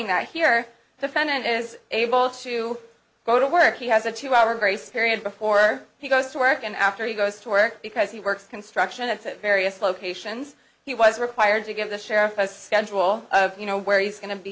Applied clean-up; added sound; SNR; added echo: none; none; none; none.